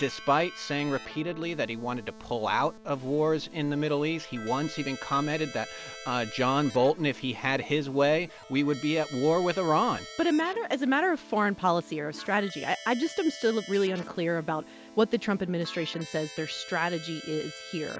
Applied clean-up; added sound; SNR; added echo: none; Keyboard (musical); 16 dB; none.